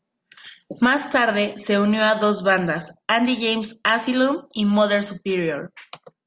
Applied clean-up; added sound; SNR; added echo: none; none; none; none.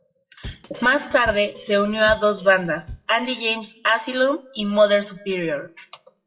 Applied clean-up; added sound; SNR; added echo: classical method WPE with log-MMSE.